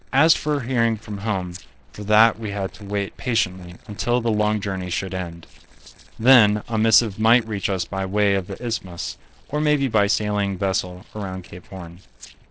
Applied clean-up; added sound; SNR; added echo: neural separator model SepFormer DNS4.